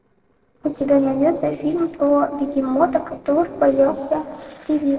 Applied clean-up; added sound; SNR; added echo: neural separator model SepFormer DNS4.